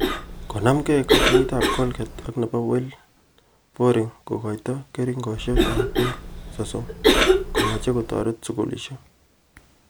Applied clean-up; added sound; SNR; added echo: none; Cough; -1 dB; none.